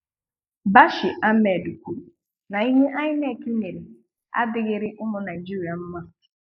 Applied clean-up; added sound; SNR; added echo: neural mask model Resemble Enhance denoiser.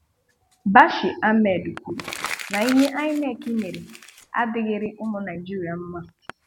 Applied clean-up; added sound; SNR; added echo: none; Crumpling, crinkling; 15 dB; none.